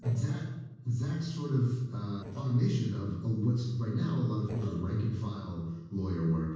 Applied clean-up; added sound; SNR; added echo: neural separator model SepFormer DNS4.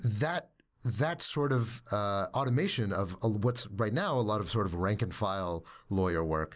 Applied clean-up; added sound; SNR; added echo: none; none; none; none.